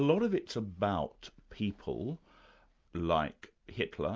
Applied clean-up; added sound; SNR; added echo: none; none; none; none.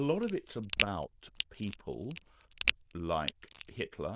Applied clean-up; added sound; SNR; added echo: neural diffusion model UNIVERSE++.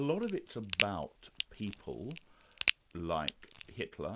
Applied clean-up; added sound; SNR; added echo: none; Crack; -5 dB; none.